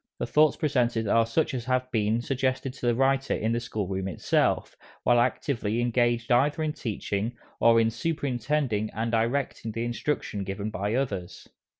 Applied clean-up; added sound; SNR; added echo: none; none; none; none.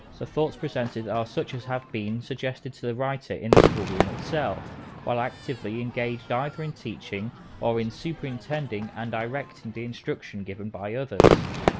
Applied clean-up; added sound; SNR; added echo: none; Crowd / Fireworks; -2 dB; none.